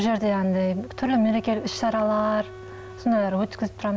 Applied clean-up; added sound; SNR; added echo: none; Wind instrument, woodwind instrument; 20 dB; none.